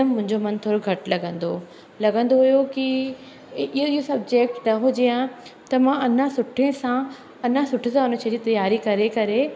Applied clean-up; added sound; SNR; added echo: none; none; none; none.